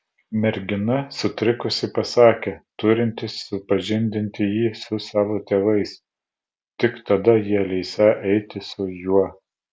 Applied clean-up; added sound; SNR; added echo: none; none; none; none.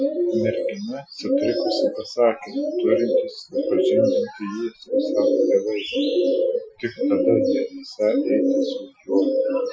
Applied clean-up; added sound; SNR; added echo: classical method Wiener filter.